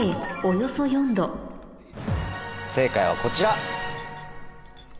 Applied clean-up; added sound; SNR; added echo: none; Chink, clink; 16 dB; none.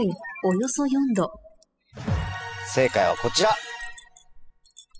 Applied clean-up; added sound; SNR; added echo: classical method spectral subtraction.